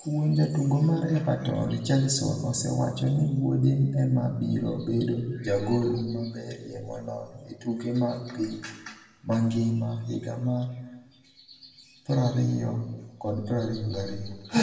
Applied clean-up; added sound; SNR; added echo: none; Bird; 18 dB; reverberation time 1.0 s.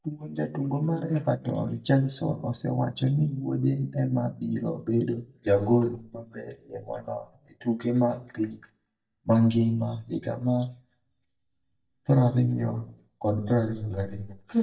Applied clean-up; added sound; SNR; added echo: neural mask model DeepFilterNet 3.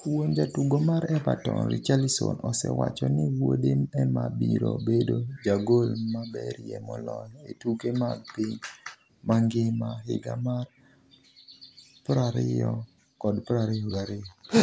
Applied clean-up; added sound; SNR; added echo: none; none; none; none.